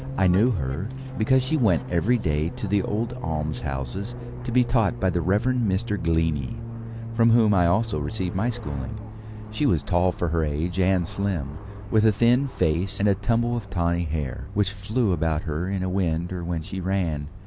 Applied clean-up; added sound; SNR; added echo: none; Fixed-wing aircraft, airplane; 11 dB; none.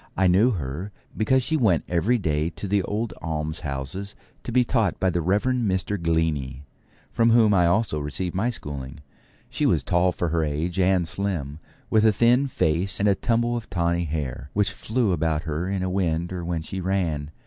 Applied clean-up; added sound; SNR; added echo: none; none; none; none.